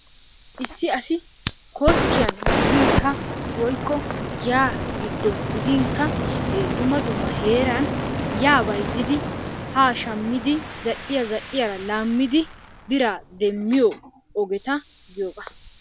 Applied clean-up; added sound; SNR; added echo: none; Fire; 3 dB; none.